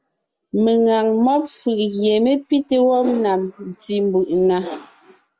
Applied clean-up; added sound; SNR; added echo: none; none; none; none.